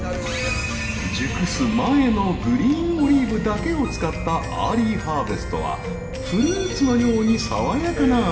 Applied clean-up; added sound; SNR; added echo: none; Insect / Frog; 9 dB; reverberation time 0.9 s.